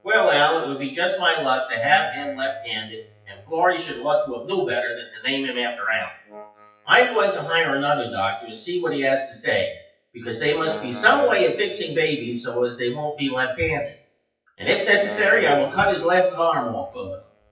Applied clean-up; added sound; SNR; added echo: classical method WPE with log-MMSE.